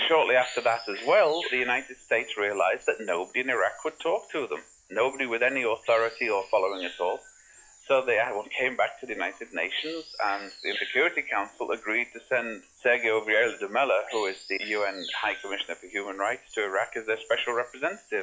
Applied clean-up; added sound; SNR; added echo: classical method log-MMSE.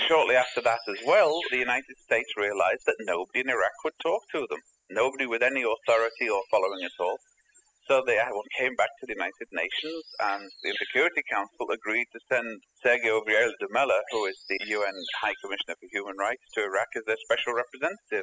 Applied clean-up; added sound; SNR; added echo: classical method spectral subtraction.